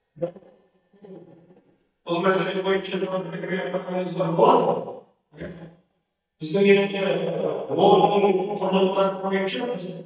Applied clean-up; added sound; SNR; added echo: neural mask model DeepFilterNet 3.